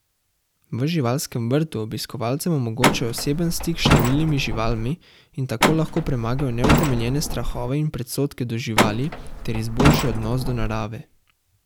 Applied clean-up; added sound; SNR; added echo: none; Truck; -2 dB; none.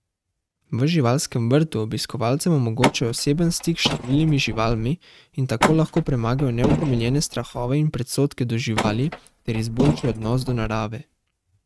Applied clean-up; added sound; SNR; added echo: neural mask model RNNoise.